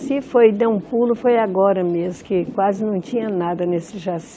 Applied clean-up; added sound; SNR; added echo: none; Thunder / Rain; 18 dB; none.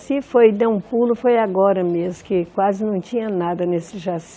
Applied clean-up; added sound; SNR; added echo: none; none; none; none.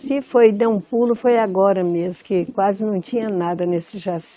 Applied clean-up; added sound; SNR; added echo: neural mask model RNNoise.